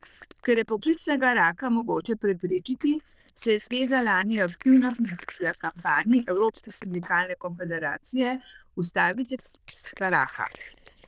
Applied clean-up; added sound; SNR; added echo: neural diffusion model UNIVERSE++.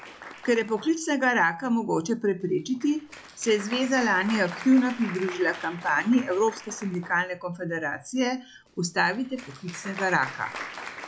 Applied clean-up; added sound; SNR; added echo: none; Applause; 15 dB; none.